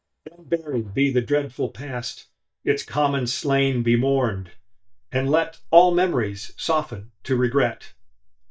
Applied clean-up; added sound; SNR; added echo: neural mask model DeepFilterNet 3.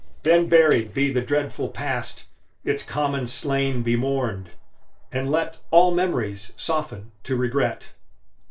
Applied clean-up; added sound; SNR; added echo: neural separator model SepFormer DNS4.